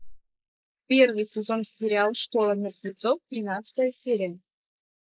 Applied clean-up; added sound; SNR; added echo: neural mask model Resemble Enhance denoiser.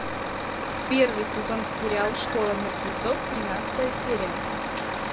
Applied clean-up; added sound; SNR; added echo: none; Truck; 1 dB; none.